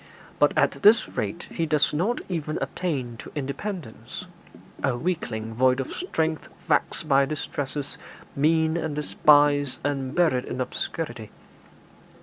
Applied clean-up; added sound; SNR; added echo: none; Bathtub (filling or washing); 17 dB; none.